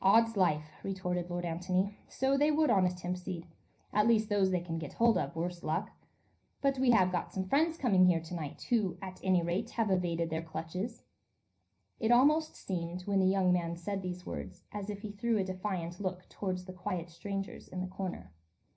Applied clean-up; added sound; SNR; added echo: none; none; none; reverberation time 0.4 s.